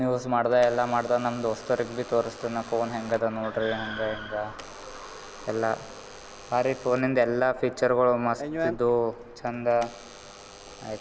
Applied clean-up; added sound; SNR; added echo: none; Car + Alarm / Door; 14 dB; none.